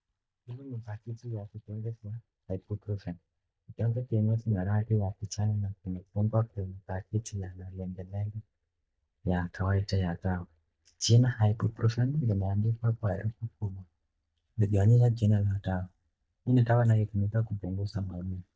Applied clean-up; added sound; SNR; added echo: neural mask model DeepFilterNet 3.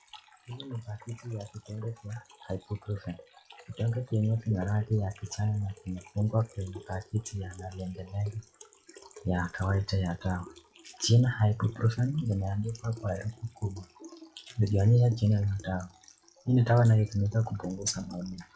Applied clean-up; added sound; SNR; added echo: classical method log-MMSE.